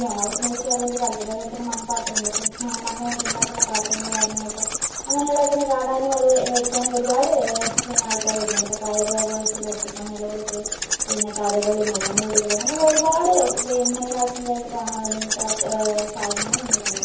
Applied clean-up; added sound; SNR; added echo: none; Wild animals; 2 dB; reverberation time 0.6 s.